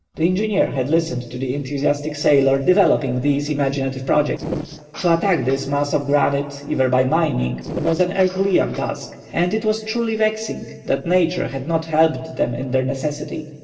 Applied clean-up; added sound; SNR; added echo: neural separator model SepFormer DNS4.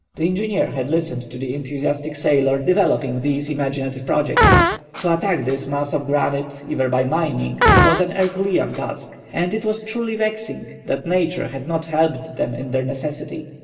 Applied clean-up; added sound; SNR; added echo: none; Fart; -1 dB; reverberation time 2.0 s.